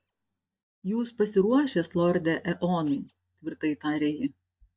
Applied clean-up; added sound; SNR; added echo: neural mask model DeepFilterNet 3.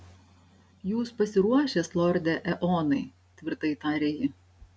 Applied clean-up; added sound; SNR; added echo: none; none; none; none.